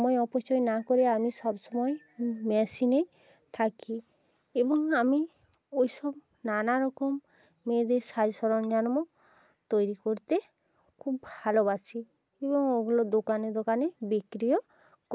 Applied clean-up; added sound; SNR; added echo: none; none; none; none.